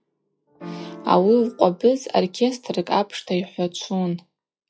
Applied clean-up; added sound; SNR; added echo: classical method log-MMSE.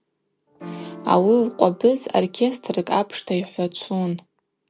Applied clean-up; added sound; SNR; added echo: none; Piano; 19 dB; none.